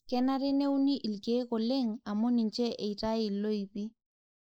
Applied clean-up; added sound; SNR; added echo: neural mask model Resemble Enhance denoiser.